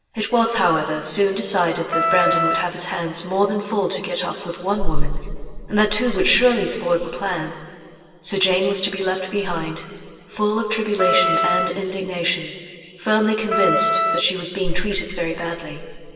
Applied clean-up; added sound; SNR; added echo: none; Wind instrument, woodwind instrument; 1 dB; reverberation time 2.6 s.